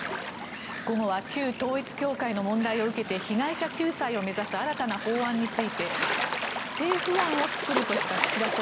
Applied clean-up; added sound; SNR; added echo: none; Gull, seagull / Waves, surf; 2 dB; none.